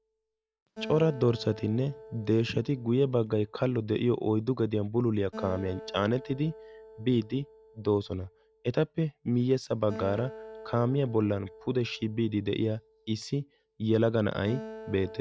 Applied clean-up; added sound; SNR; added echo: none; Acoustic guitar; 17 dB; none.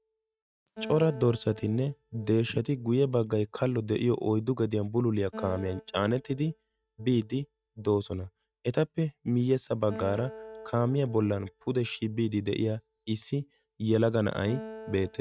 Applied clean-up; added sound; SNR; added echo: neural mask model RNNoise.